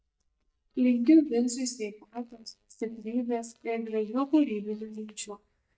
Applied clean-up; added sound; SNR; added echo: neural mask model DeepFilterNet 3.